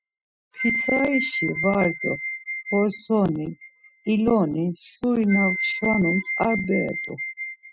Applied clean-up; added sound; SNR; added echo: classical method spectral subtraction.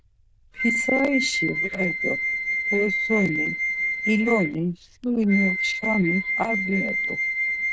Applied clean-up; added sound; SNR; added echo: neural diffusion model UNIVERSE++.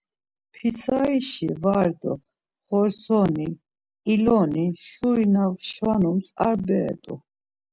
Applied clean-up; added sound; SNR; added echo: none; none; none; none.